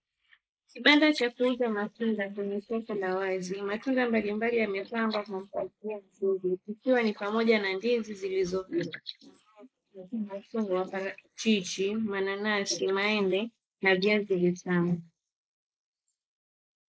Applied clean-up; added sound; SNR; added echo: neural mask model Resemble Enhance denoiser.